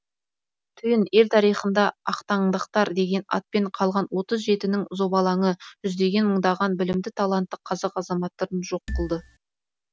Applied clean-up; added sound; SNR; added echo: none; Marimba, xylophone; 7 dB; none.